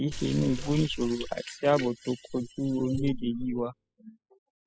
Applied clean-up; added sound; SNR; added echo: classical method spectral subtraction.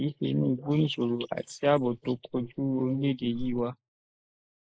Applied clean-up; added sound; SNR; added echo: neural mask model Resemble Enhance denoiser.